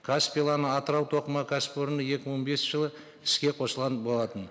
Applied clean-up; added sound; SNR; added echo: none; none; none; none.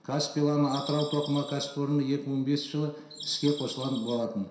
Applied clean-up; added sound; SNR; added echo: none; Bird vocalization, bird call, bird song; 13 dB; reverberation time 0.7 s.